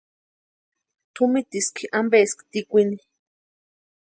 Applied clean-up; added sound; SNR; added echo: none; none; none; none.